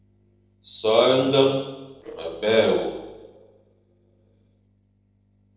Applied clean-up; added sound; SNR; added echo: neural separator model SepFormer DNS4.